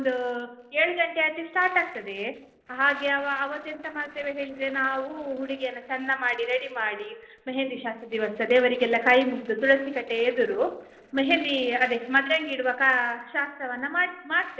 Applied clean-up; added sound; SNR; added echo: neural separator model SepFormer DNS4.